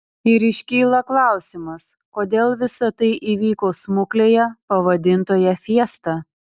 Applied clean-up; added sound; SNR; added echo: none; none; none; none.